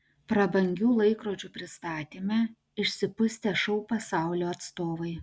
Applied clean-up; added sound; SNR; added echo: none; none; none; none.